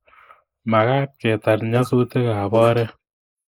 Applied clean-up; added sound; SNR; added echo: neural mask model Resemble Enhance denoiser.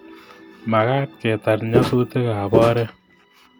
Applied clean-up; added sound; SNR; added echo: none; Walk, footsteps; 0 dB; none.